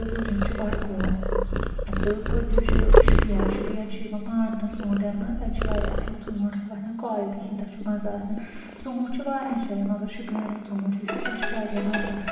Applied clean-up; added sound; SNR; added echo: none; Purr; -3 dB; reverberation time 1.2 s.